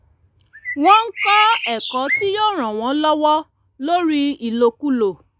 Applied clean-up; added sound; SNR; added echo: none; Bird; 5 dB; none.